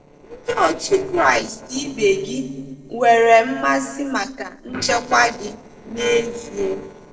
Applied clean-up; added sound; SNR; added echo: neural separator model SepFormer DNS4.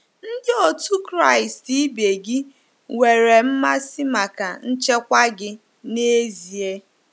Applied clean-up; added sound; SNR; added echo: none; none; none; none.